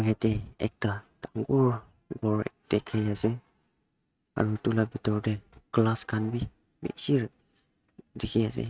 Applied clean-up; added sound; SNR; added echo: neural mask model RNNoise.